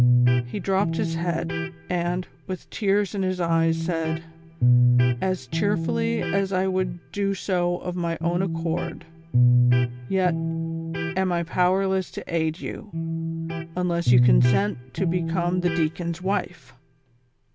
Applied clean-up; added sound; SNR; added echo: none; Electric guitar; -1 dB; none.